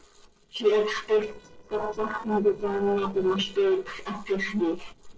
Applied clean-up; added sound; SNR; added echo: neural separator model SepFormer DNS4.